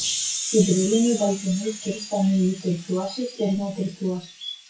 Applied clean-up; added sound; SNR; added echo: classical method WPE with log-MMSE.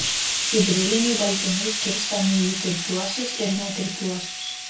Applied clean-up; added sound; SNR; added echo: none; Explosion; 1 dB; reverberation time 0.3 s.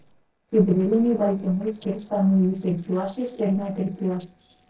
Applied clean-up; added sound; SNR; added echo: neural separator model SepFormer DNS4.